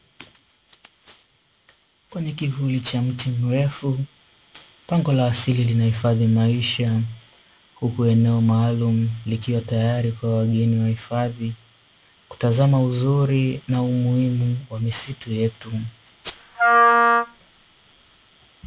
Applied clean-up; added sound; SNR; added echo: none; Wind instrument, woodwind instrument; -3 dB; none.